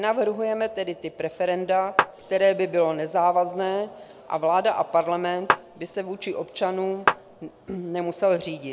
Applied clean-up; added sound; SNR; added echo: none; Clapping; 0 dB; none.